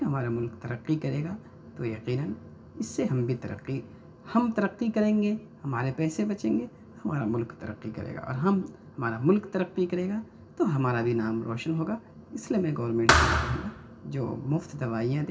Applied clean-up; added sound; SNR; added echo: none; Thump, thud; -3 dB; reverberation time 0.7 s.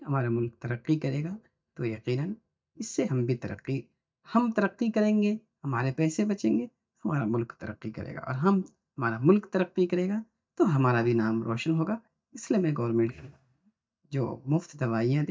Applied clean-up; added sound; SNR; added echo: neural mask model DeepFilterNet 3.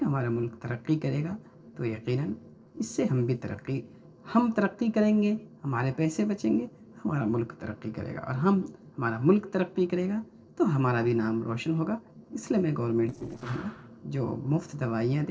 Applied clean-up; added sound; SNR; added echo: neural separator model SepFormer DNS4.